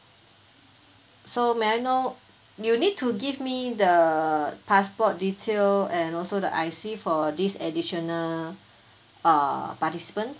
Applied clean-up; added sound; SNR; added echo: none; none; none; none.